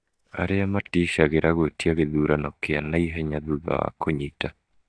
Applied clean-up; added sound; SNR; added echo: neural mask model DeepFilterNet 3.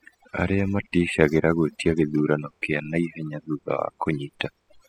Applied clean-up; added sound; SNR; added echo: classical method spectral subtraction.